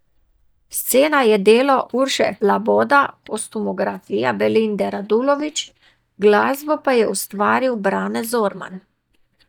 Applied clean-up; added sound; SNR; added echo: neural mask model DeepFilterNet 3.